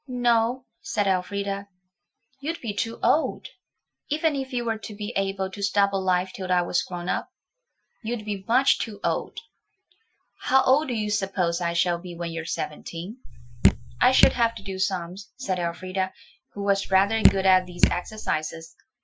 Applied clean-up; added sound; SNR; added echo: classical method Wiener filter.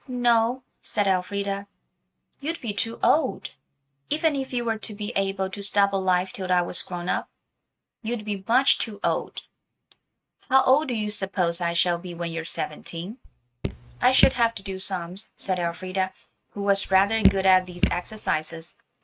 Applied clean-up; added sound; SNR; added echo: neural mask model RNNoise.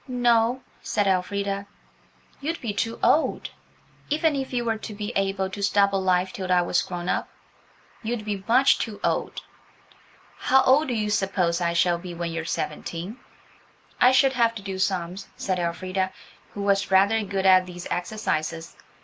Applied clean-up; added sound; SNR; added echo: none; none; none; none.